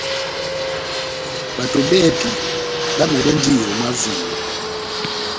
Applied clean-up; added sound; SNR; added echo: none; Fixed-wing aircraft, airplane; 1 dB; none.